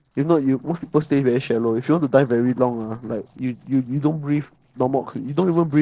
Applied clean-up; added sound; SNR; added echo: neural separator model SepFormer DNS4.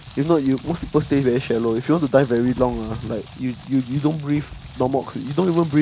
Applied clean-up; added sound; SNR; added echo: none; Rain; 16 dB; none.